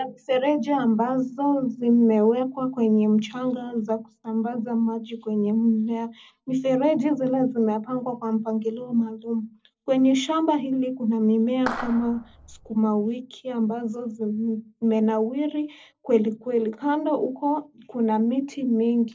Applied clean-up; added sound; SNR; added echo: neural separator model SepFormer DNS4.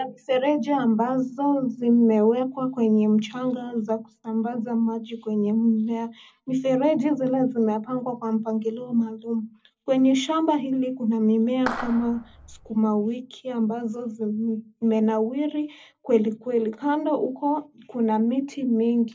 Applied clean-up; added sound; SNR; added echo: none; Clapping; 10 dB; reverberation time 0.4 s.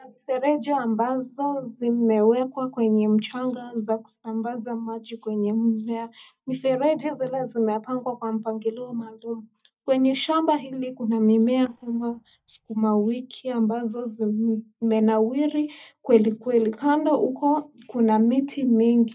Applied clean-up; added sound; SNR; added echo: neural mask model DeepFilterNet 3.